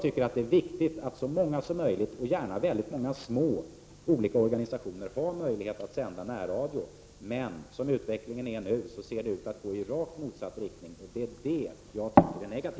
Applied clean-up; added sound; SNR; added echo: none; none; none; none.